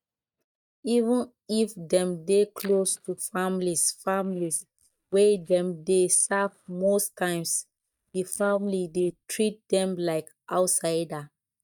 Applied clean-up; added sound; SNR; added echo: neural mask model DeepFilterNet 3.